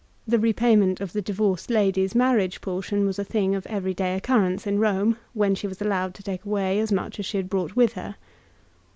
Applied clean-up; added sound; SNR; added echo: none; none; none; none.